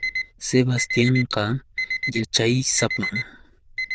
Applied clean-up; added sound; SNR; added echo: neural diffusion model UNIVERSE++.